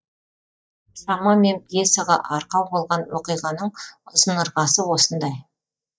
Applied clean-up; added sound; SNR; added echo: neural mask model DeepFilterNet 3.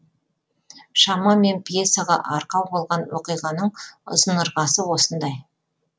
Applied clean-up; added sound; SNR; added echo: none; none; none; none.